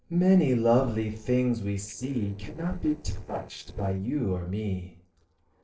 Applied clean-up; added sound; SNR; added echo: neural separator model SepFormer DNS4.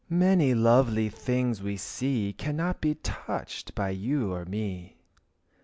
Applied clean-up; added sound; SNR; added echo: none; none; none; none.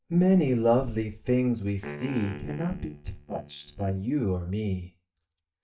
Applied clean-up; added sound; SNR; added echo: neural mask model DeepFilterNet 3.